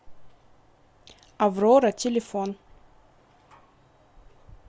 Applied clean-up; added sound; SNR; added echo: none; none; none; none.